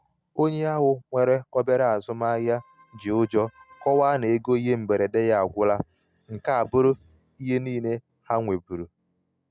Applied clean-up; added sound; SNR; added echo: none; none; none; none.